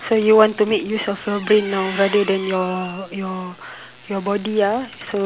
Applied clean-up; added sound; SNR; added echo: none; Squeak; 18 dB; none.